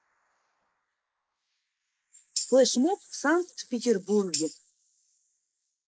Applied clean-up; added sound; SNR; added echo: neural mask model Resemble Enhance denoiser.